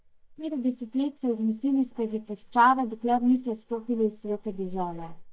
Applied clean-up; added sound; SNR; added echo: neural mask model DeepFilterNet 3.